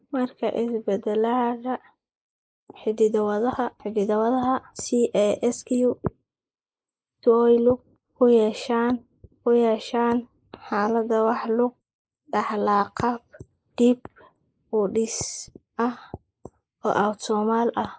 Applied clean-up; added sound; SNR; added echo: neural mask model Resemble Enhance denoiser.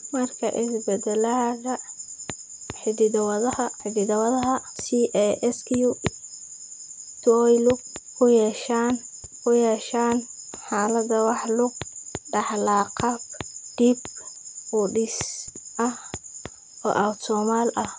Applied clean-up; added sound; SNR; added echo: none; none; none; none.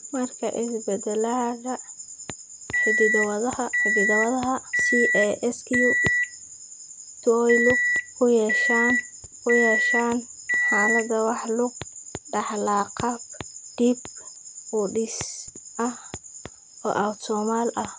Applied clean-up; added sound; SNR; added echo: none; Microwave oven; -1 dB; none.